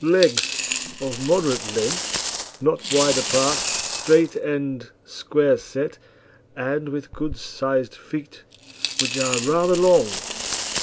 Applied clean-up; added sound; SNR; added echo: none; Coin (dropping); 6 dB; none.